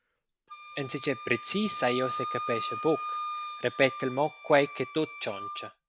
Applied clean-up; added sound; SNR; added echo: none; Wind instrument, woodwind instrument; 9 dB; none.